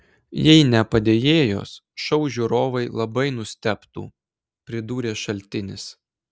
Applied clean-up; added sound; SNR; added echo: none; none; none; none.